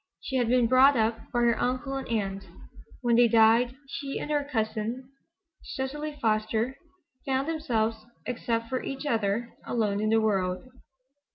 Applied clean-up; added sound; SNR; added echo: none; none; none; none.